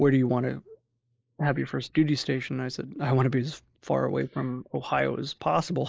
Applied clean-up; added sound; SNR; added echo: neural mask model Resemble Enhance denoiser.